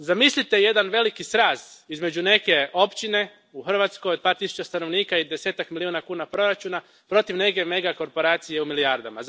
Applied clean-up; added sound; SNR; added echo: none; none; none; none.